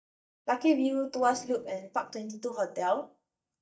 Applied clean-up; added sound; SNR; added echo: neural mask model DeepFilterNet 3.